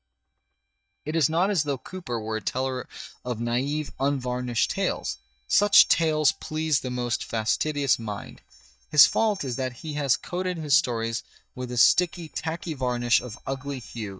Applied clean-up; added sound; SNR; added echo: neural mask model DeepFilterNet 3.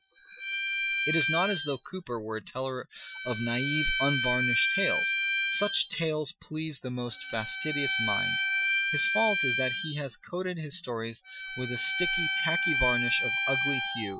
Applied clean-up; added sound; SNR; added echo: classical method Wiener filter.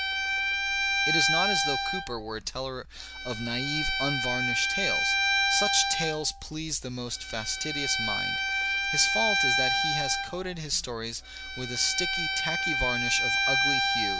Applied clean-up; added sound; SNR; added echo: none; Bowed string instrument; -4 dB; none.